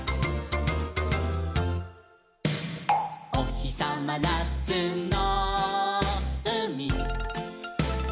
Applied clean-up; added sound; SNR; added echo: none; none; none; none.